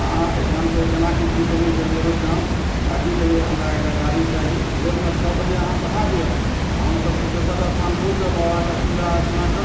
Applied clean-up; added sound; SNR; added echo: none; Water; -4 dB; reverberation time 0.8 s.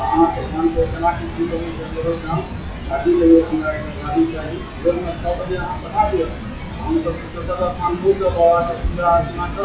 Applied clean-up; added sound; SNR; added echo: classical method WPE with log-MMSE.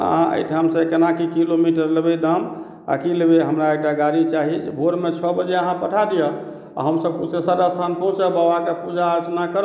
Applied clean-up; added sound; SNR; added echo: none; none; none; none.